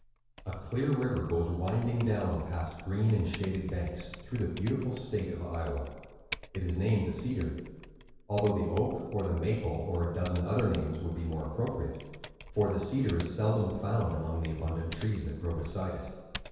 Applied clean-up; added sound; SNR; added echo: none; Typing; 15 dB; reverberation time 1.2 s.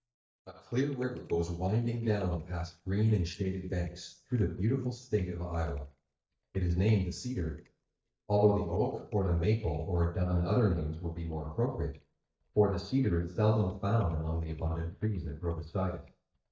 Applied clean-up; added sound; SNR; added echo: neural mask model DeepFilterNet 3.